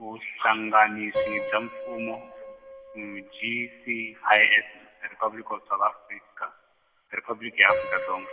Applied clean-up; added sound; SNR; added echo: none; Piano; 10 dB; reverberation time 0.8 s.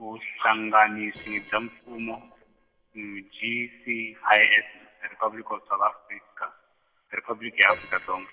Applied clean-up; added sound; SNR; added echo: neural separator model SepFormer DNS4.